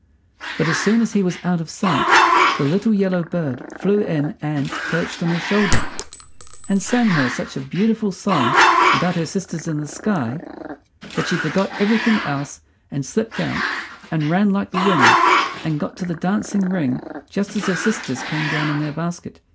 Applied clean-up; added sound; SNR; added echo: none; Growling + Chink, clink; 1 dB; none.